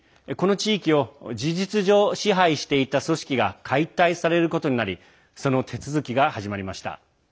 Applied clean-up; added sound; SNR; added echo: none; none; none; none.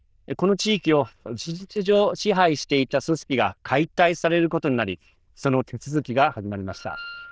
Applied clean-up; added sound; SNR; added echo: neural diffusion model UNIVERSE++.